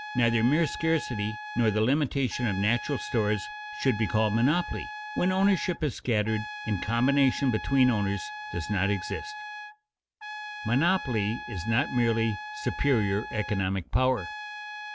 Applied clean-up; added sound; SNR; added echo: none; Trumpet; 11 dB; none.